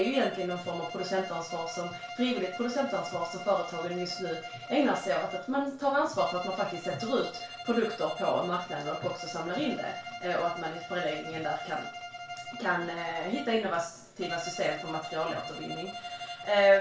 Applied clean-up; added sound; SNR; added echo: none; Bowed string instrument; 10 dB; reverberation time 0.2 s.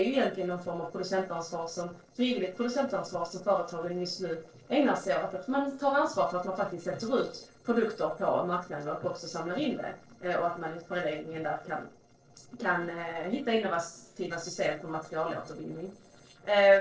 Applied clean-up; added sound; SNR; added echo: neural separator model SepFormer DNS4.